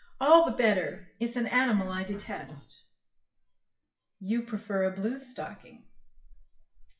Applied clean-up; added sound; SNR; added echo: classical method WPE with log-MMSE.